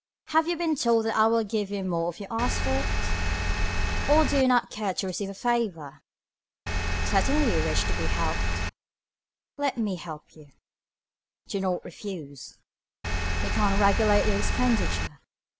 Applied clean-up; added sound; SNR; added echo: none; Engine; -3 dB; none.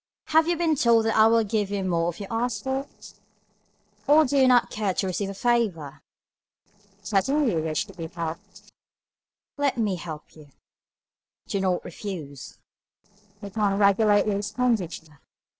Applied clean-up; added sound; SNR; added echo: neural separator model SepFormer DNS4.